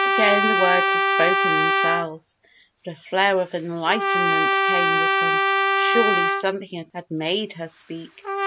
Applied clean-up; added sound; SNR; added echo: none; Trumpet; -4 dB; none.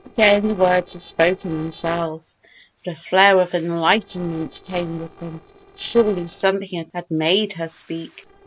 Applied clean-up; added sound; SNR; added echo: neural separator model SepFormer DNS4.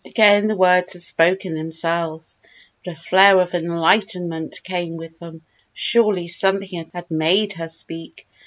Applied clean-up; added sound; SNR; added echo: none; none; none; none.